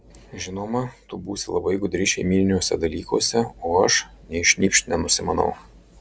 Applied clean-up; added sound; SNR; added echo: none; none; none; none.